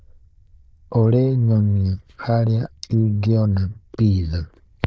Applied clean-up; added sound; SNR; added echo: neural diffusion model UNIVERSE++.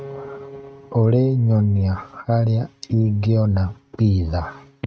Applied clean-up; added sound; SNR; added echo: neural mask model RNNoise.